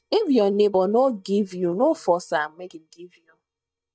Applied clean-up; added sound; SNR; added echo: neural mask model DeepFilterNet 3.